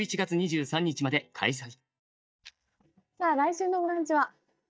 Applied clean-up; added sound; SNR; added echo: neural mask model DeepFilterNet 3.